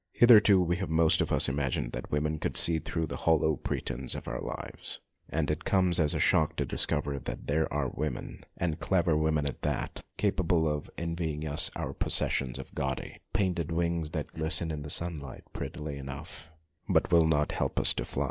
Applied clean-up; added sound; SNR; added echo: neural mask model Resemble Enhance denoiser.